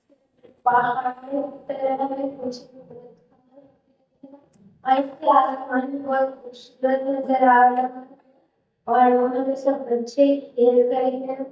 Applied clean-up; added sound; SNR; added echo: neural mask model DeepFilterNet 3.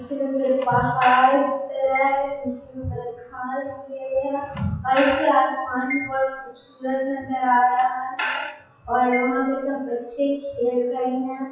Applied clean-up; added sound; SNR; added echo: classical method WPE with log-MMSE.